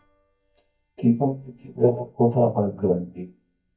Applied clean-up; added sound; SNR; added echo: neural mask model DeepFilterNet 3.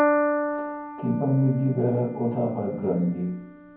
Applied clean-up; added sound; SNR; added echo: none; Piano; 3 dB; reverberation time 0.9 s.